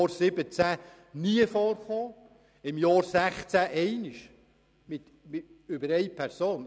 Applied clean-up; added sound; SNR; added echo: none; none; none; none.